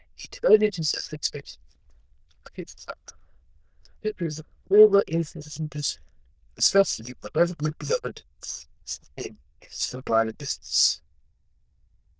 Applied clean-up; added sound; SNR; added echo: neural diffusion model UNIVERSE++.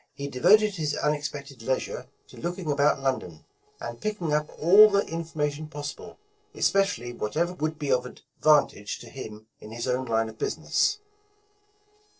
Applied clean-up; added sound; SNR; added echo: neural separator model SepFormer DNS4.